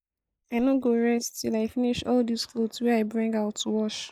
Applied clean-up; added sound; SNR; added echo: neural mask model Resemble Enhance denoiser.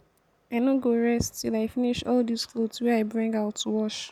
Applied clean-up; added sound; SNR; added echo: none; none; none; none.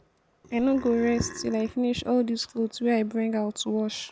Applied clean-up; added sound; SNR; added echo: none; Burping, eructation; 16 dB; none.